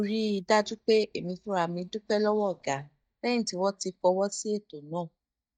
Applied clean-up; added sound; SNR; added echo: neural mask model DeepFilterNet 3.